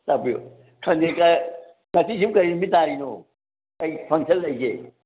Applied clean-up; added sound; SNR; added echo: none; none; none; none.